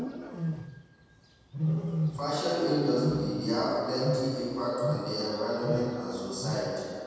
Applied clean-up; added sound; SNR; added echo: none; Wild animals; 4 dB; reverberation time 2.1 s.